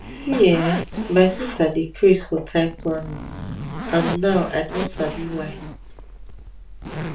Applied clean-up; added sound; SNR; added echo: none; Zipper (clothing); 9 dB; reverberation time 0.2 s.